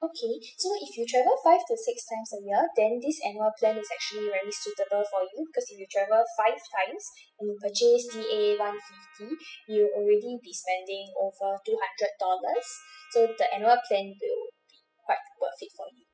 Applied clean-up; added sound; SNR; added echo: classical method spectral subtraction.